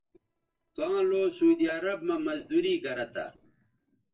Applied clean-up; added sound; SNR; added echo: neural separator model SepFormer DNS4.